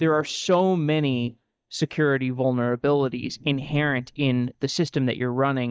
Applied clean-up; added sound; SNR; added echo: neural mask model DeepFilterNet 3.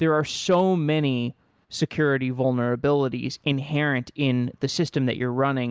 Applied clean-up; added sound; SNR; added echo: none; none; none; none.